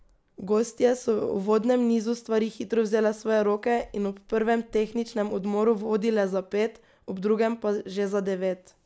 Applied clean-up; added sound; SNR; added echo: none; none; none; none.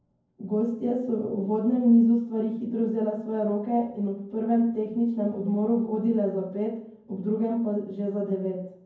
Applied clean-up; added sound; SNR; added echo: none; none; none; reverberation time 0.9 s.